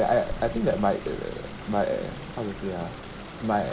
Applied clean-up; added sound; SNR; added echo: none; Stream; 12 dB; reverberation time 2.0 s.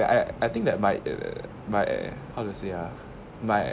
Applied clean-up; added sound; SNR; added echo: none; none; none; none.